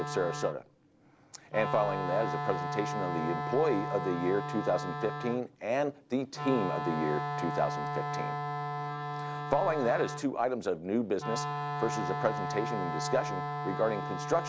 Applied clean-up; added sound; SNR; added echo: none; Wind instrument, woodwind instrument; 3 dB; none.